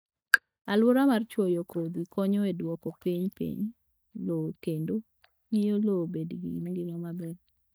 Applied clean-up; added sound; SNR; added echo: neural mask model DeepFilterNet 3.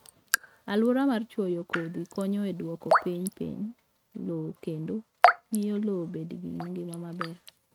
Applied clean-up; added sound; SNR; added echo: neural mask model RNNoise.